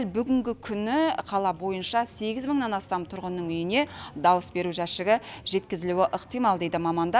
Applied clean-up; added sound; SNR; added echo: none; none; none; none.